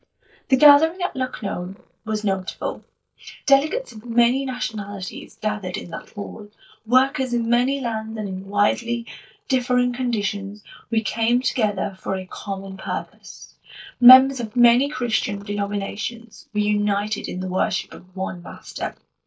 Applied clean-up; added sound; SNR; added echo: neural mask model DeepFilterNet 3.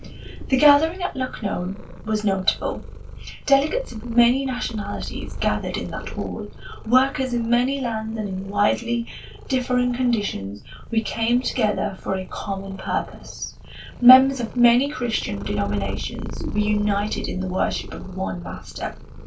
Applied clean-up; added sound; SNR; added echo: none; Purr; 11 dB; reverberation time 0.1 s.